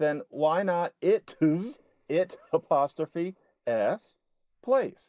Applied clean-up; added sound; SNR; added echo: neural mask model Resemble Enhance denoiser.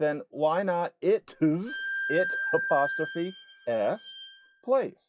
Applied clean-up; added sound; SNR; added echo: classical method log-MMSE.